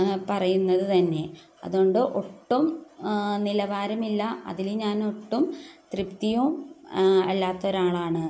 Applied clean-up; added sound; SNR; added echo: none; none; none; none.